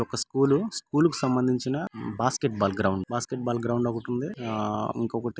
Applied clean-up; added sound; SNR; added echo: none; none; none; none.